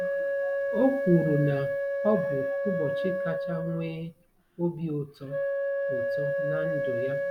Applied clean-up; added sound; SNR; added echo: none; Wind instrument, woodwind instrument; -1 dB; none.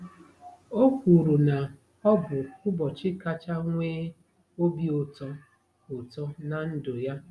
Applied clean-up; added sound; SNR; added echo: none; none; none; none.